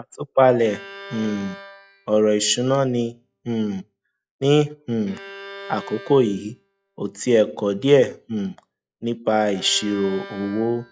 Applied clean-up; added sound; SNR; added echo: classical method log-MMSE.